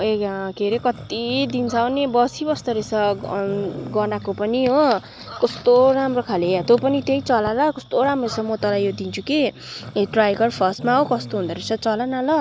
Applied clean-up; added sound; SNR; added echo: none; Growling; 17 dB; none.